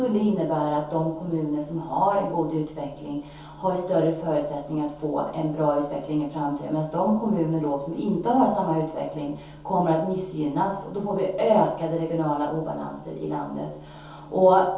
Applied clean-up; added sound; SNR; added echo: none; none; none; reverberation time 0.6 s.